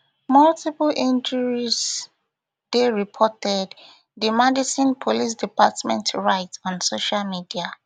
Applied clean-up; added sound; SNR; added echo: none; none; none; none.